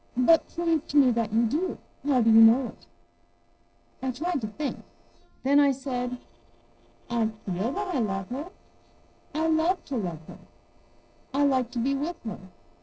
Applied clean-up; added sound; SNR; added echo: neural separator model SepFormer DNS4.